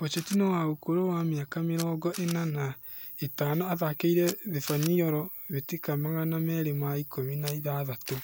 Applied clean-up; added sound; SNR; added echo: none; Camera; 18 dB; none.